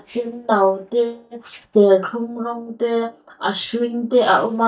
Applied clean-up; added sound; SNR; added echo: neural mask model DeepFilterNet 3.